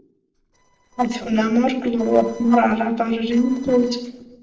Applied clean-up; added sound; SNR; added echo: neural separator model SepFormer DNS4.